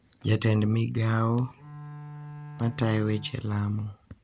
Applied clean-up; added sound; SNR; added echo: none; Bowed string instrument; 15 dB; none.